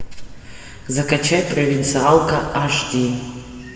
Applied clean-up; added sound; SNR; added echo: none; none; none; reverberation time 2.0 s.